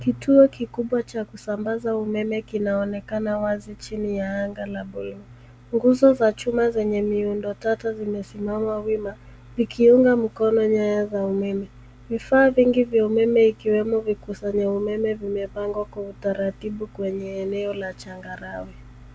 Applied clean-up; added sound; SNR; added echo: none; none; none; none.